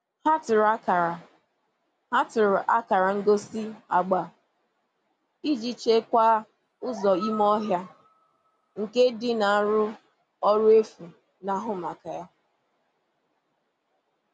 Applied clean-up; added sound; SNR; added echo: none; Animal; 15 dB; none.